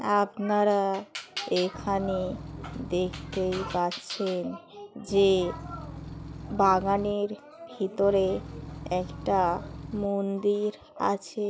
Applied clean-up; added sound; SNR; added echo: none; Engine / Truck / Car; 12 dB; none.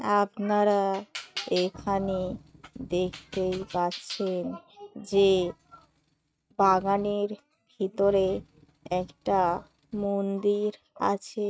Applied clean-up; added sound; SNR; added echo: neural mask model RNNoise.